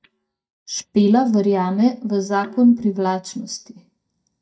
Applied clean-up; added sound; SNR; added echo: neural mask model DeepFilterNet 3.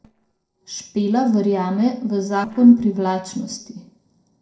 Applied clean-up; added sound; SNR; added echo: neural separator model SepFormer DNS4.